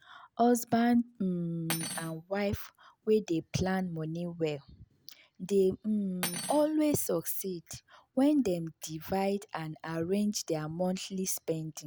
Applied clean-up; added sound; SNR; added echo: none; Cutlery, silverware; 12 dB; none.